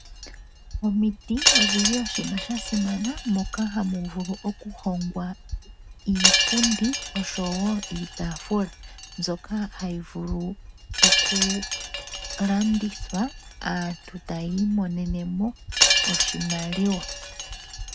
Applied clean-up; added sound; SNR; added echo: none; Wind chime; 0 dB; none.